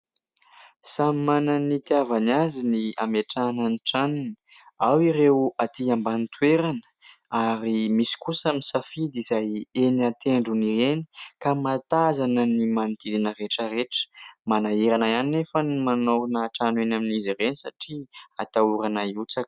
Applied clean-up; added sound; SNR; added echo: none; none; none; none.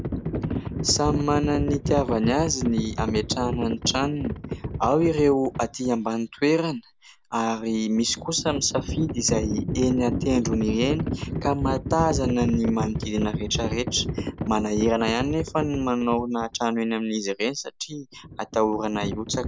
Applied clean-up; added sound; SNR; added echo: none; Livestock, farm animals, working animals; 5 dB; none.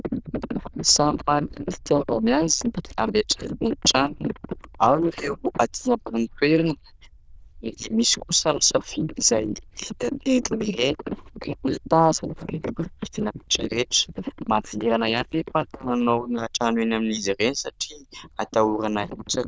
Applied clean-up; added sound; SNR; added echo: neural diffusion model UNIVERSE++.